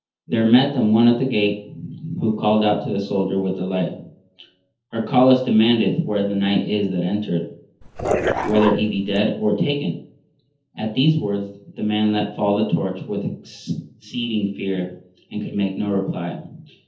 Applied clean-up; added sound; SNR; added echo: neural separator model SepFormer DNS4.